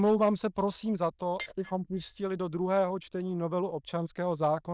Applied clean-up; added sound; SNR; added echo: neural diffusion model UNIVERSE++.